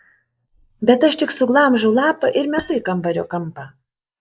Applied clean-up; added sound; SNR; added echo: neural mask model Resemble Enhance denoiser.